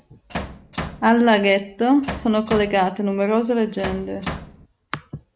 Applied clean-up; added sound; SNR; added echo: none; Bass drum; 10 dB; none.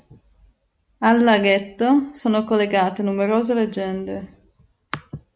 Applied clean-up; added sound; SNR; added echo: none; none; none; none.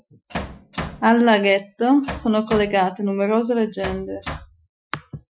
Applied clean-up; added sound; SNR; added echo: classical method Wiener filter.